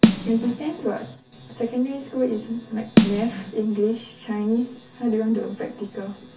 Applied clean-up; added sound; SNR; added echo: none; Snare drum; -1 dB; reverberation time 0.3 s.